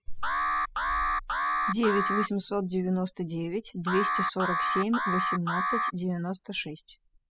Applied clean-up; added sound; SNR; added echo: classical method spectral subtraction.